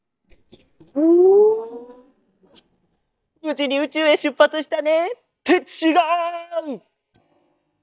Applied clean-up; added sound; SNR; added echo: neural mask model DeepFilterNet 3.